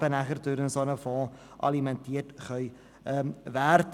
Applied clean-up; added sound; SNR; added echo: none; none; none; none.